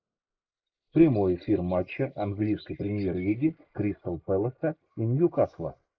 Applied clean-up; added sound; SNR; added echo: neural mask model Resemble Enhance denoiser.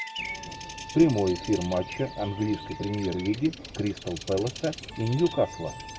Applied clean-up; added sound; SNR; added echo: none; Wind instrument, woodwind instrument + Bird vocalization, bird call, bird song; 12 dB; none.